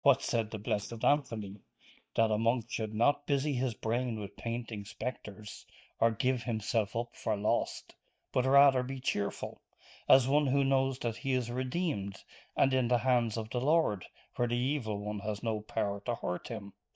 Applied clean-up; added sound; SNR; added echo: neural mask model DeepFilterNet 3.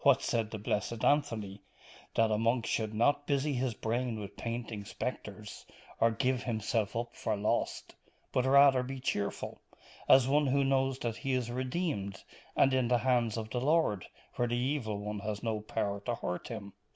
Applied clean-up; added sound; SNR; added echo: none; none; none; none.